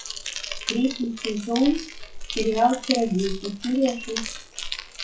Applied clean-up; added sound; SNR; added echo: classical method WPE with log-MMSE.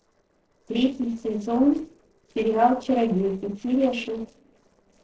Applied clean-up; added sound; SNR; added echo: neural separator model SepFormer DNS4.